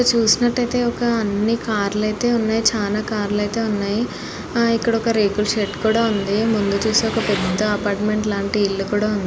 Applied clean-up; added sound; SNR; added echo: none; Engine; 15 dB; none.